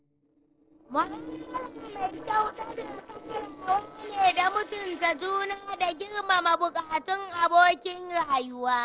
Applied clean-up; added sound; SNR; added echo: neural separator model SepFormer DNS4.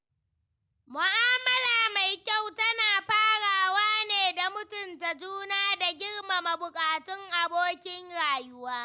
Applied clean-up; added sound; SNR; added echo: none; none; none; none.